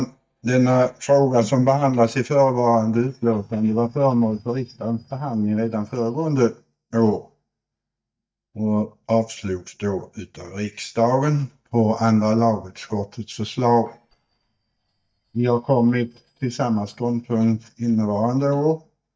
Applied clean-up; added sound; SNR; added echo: neural mask model DeepFilterNet 3.